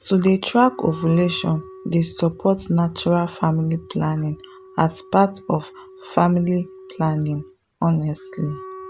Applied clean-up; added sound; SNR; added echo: none; Wind instrument, woodwind instrument; 20 dB; none.